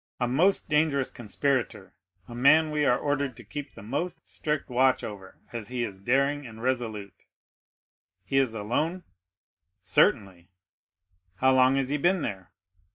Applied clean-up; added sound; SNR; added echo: neural mask model DeepFilterNet 3.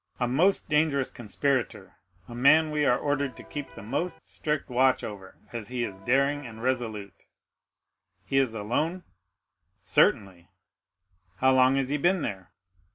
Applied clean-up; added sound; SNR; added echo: none; Electric guitar; 19 dB; none.